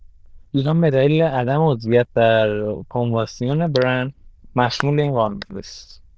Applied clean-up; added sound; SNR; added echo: neural diffusion model UNIVERSE++.